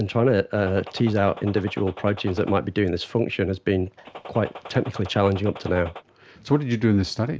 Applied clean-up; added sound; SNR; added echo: none; Gunshot, gunfire; 16 dB; none.